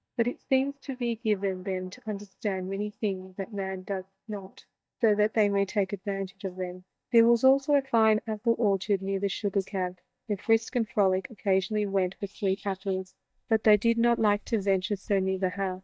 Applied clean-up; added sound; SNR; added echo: neural mask model DeepFilterNet 3.